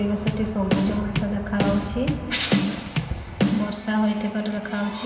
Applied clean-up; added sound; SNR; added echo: none; Bass drum / Snare drum; 0 dB; reverberation time 2.6 s.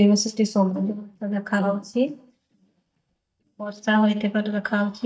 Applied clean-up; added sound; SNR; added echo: neural mask model DeepFilterNet 3.